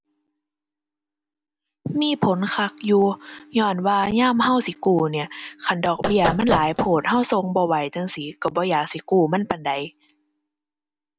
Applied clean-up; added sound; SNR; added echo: none; Knock; 4 dB; none.